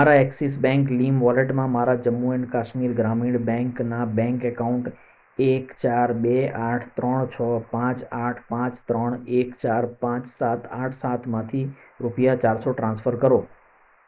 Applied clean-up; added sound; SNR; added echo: neural mask model Resemble Enhance denoiser.